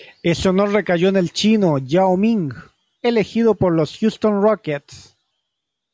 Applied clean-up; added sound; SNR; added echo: none; none; none; none.